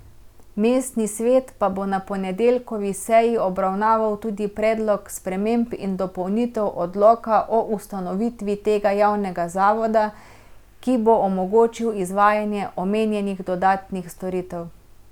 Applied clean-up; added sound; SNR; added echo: none; none; none; none.